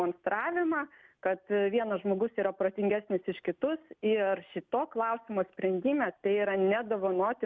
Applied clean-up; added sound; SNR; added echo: none; none; none; none.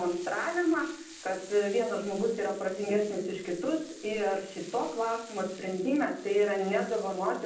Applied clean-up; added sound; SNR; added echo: none; Frying (food); 20 dB; reverberation time 0.6 s.